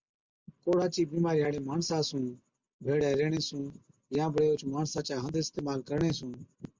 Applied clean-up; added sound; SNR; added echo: none; none; none; none.